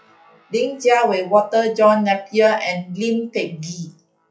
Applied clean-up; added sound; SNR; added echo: classical method WPE with log-MMSE.